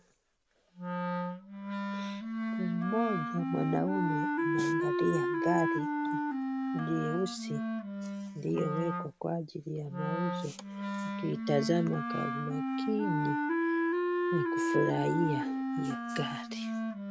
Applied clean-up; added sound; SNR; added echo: none; Wind instrument, woodwind instrument; -2 dB; none.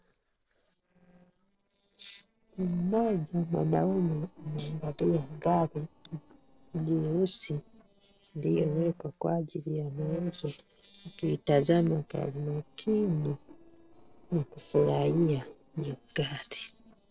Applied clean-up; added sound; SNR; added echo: neural separator model SepFormer DNS4.